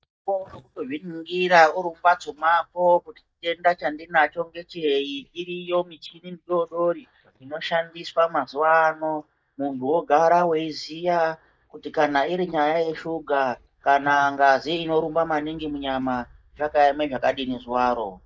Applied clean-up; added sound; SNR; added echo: neural mask model DeepFilterNet 3.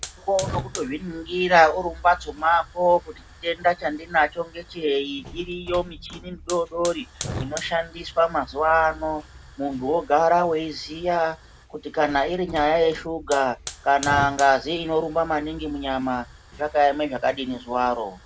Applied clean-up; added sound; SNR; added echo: none; Hiss / Fire; 15 dB; none.